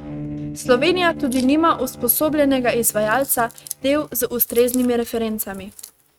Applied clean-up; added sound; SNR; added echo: neural mask model RNNoise.